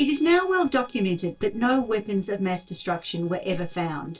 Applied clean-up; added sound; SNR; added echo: neural separator model SepFormer DNS4.